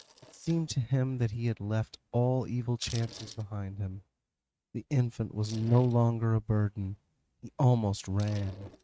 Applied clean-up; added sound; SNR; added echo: neural mask model RNNoise.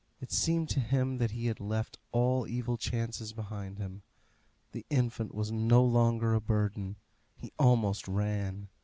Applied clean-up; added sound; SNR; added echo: none; none; none; none.